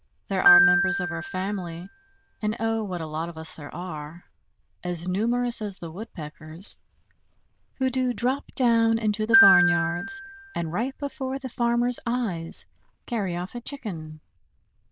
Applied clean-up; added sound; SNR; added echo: neural diffusion model UNIVERSE++.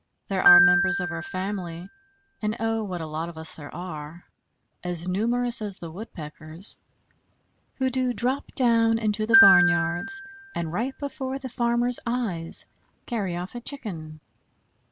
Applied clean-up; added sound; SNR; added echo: none; Glockenspiel; -1 dB; none.